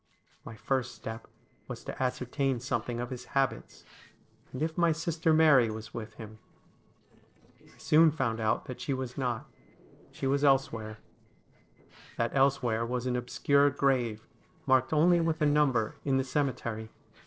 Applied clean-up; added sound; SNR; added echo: neural separator model SepFormer DNS4.